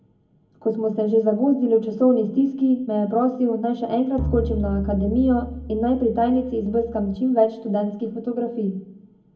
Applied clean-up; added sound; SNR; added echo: none; Bowed string instrument; 8 dB; reverberation time 0.3 s.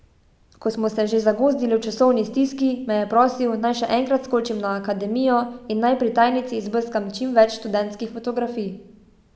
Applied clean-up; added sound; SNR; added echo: none; none; none; none.